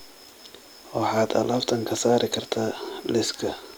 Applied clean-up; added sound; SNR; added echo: none; none; none; none.